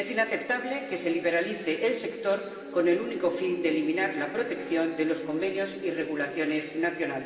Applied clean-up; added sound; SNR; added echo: none; Wind instrument, woodwind instrument; 17 dB; reverberation time 2.5 s.